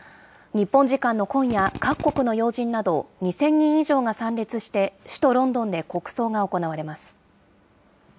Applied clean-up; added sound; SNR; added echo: none; Drill; 10 dB; none.